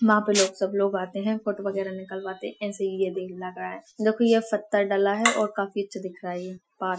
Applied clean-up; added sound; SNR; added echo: classical method Wiener filter.